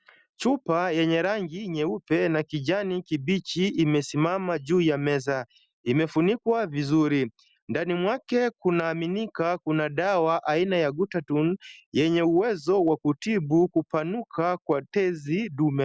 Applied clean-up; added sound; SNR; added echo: none; none; none; none.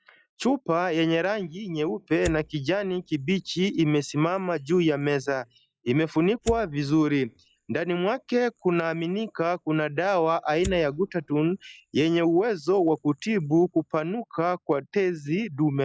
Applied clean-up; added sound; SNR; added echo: classical method log-MMSE.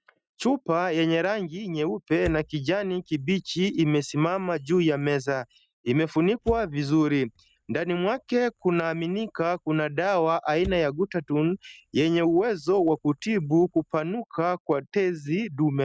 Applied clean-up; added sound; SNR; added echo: neural mask model RNNoise.